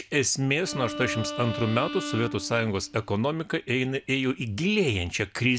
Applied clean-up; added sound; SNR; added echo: none; Bowed string instrument; 10 dB; none.